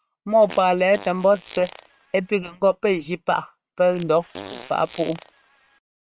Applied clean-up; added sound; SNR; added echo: neural separator model SepFormer WHAM!.